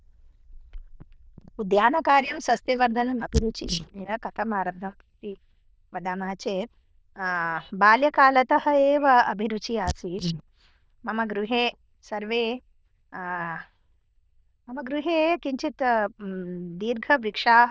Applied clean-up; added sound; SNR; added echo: neural diffusion model UNIVERSE++.